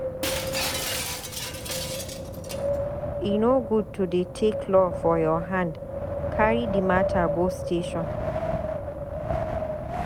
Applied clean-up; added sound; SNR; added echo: none; Wind + Shatter; 2 dB; none.